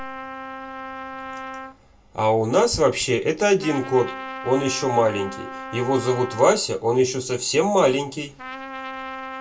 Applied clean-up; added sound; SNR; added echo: none; Trumpet; 13 dB; reverberation time 0.2 s.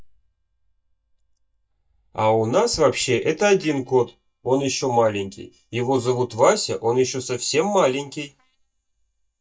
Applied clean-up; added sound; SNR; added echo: neural mask model DeepFilterNet 3.